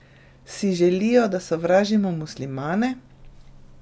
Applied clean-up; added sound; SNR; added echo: none; none; none; none.